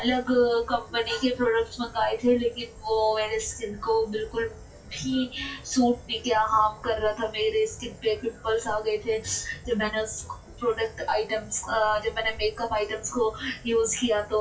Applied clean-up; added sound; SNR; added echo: classical method WPE with log-MMSE.